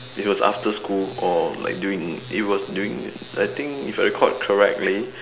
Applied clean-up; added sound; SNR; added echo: none; none; none; none.